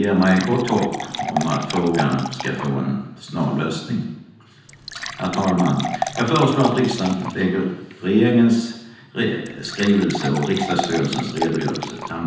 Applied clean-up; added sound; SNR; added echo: none; Fill (with liquid) / Water; 9 dB; reverberation time 0.9 s.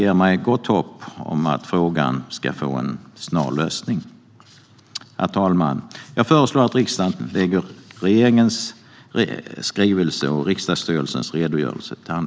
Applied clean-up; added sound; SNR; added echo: none; none; none; none.